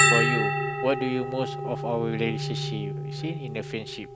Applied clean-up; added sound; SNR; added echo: none; Bell; -3 dB; none.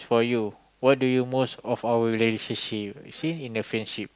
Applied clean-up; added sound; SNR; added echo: none; none; none; none.